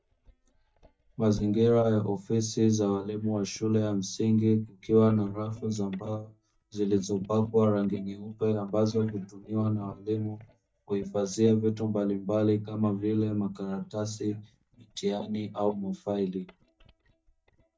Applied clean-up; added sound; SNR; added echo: neural mask model DeepFilterNet 3.